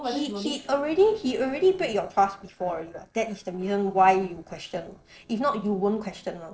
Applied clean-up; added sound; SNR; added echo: neural separator model SepFormer DNS4.